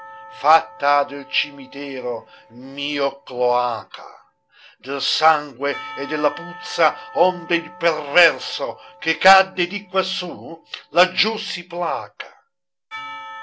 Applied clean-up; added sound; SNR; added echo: none; Church bell / Percussion; 19 dB; none.